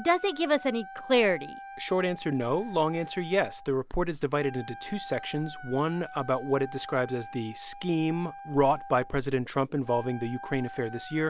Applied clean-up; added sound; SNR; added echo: none; Wind instrument, woodwind instrument; 15 dB; none.